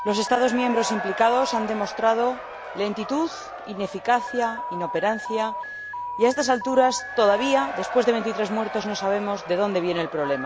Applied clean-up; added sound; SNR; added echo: none; Alarm + Crowd / Cheering; 8 dB; none.